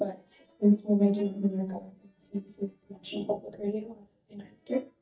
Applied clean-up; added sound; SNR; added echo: neural mask model DeepFilterNet 3.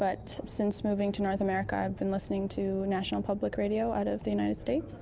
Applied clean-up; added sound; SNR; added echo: none; none; none; none.